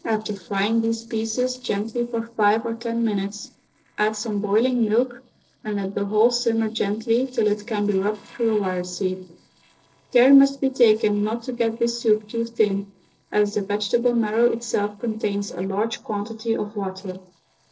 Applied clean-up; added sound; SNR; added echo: neural separator model SepFormer DNS4.